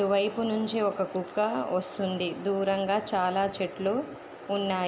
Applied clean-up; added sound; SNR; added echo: none; none; none; none.